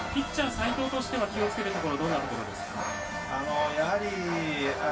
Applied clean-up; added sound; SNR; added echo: none; Thunder; 19 dB; reverberation time 0.2 s.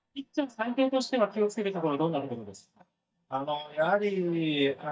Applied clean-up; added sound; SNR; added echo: neural mask model DeepFilterNet 3.